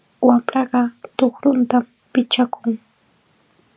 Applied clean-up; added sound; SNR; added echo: none; none; none; none.